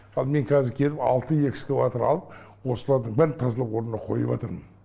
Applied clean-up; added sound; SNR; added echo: none; none; none; none.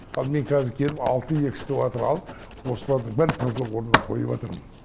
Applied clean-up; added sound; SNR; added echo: none; Writing; 6 dB; none.